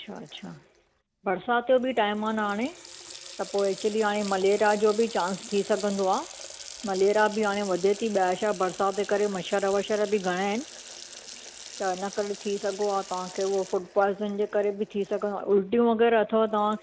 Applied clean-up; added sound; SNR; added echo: none; Water tap, faucet; 17 dB; none.